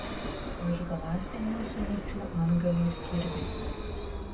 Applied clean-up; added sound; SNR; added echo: none; Vehicle; 4 dB; reverberation time 0.2 s.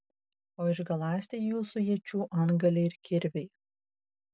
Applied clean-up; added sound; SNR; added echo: none; none; none; none.